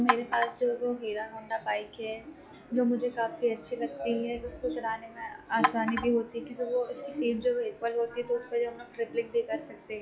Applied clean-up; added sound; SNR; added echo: classical method log-MMSE.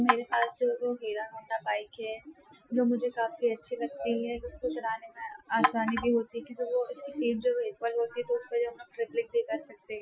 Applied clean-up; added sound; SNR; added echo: classical method Wiener filter.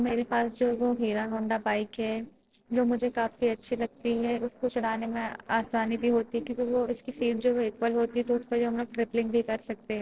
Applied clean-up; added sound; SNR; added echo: neural separator model SepFormer DNS4.